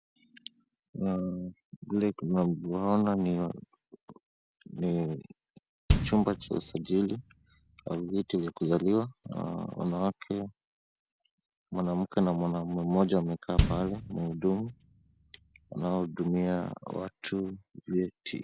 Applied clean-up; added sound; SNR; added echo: none; Bass drum; 3 dB; none.